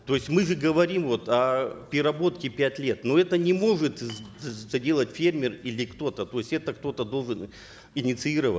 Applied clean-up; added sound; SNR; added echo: none; none; none; none.